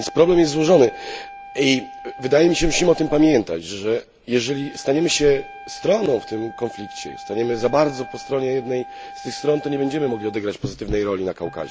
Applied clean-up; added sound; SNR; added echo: none; Wind instrument, woodwind instrument; 17 dB; none.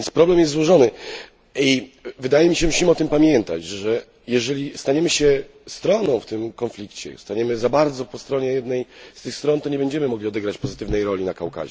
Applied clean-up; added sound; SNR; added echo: none; none; none; none.